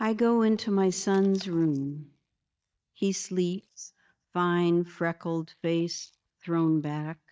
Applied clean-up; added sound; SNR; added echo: neural mask model DeepFilterNet 3.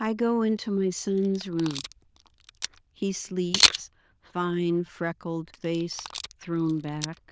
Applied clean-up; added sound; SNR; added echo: neural diffusion model UNIVERSE++.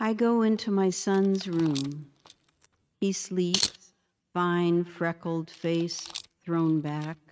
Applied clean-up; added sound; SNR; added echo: neural mask model RNNoise.